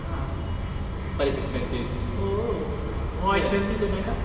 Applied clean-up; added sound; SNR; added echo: none; none; none; reverberation time 2.5 s.